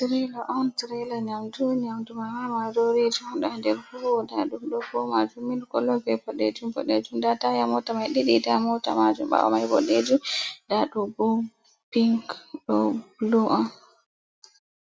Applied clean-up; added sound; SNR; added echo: none; none; none; none.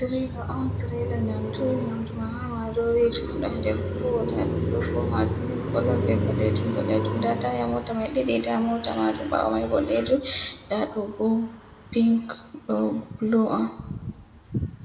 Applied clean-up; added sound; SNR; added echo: none; Car passing by; 4 dB; reverberation time 1.2 s.